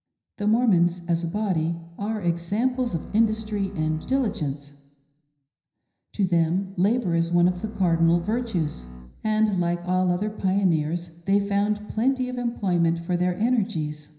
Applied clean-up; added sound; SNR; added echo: none; Bowed string instrument; 15 dB; reverberation time 0.9 s.